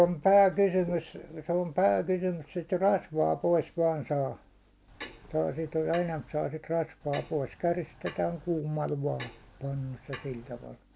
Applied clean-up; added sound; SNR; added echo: none; Clock; 16 dB; none.